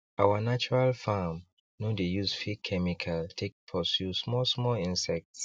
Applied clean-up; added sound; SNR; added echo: none; none; none; none.